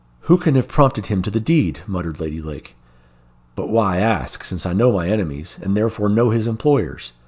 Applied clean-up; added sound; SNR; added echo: none; none; none; none.